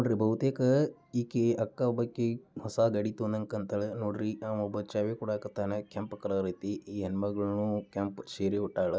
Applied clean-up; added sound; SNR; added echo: none; none; none; none.